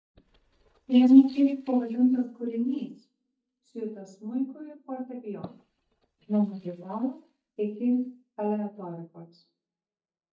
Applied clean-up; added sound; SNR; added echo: neural mask model DeepFilterNet 3.